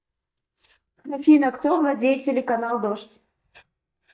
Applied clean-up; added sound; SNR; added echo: neural mask model DeepFilterNet 3.